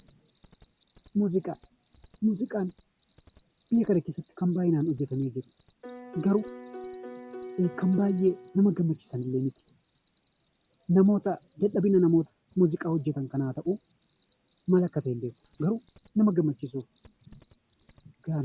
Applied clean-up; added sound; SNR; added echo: none; Cricket + Piano; 13 dB; none.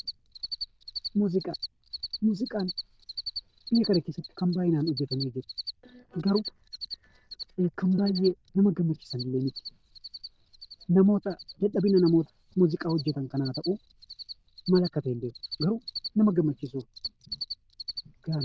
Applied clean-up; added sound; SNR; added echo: neural diffusion model UNIVERSE++.